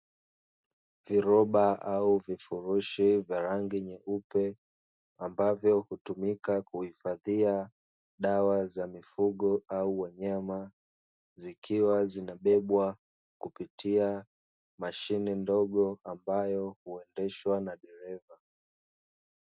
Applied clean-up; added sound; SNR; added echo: none; none; none; none.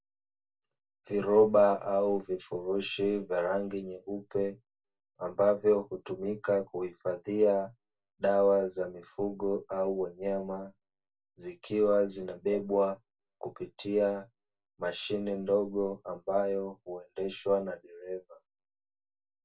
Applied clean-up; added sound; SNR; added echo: none; none; none; reverberation time 0.1 s.